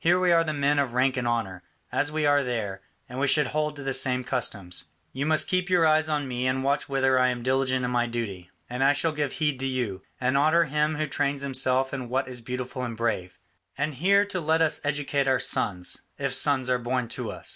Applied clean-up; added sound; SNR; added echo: none; none; none; none.